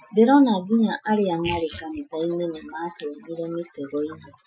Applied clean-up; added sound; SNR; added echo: classical method Wiener filter.